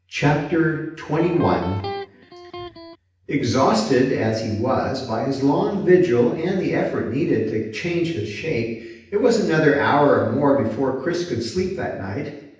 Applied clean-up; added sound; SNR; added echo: none; Electric guitar; 13 dB; reverberation time 0.9 s.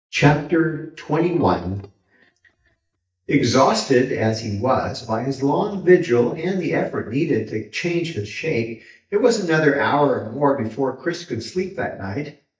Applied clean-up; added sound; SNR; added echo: neural mask model DeepFilterNet 3.